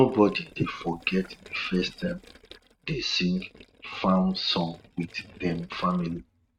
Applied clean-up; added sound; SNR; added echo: neural mask model RNNoise.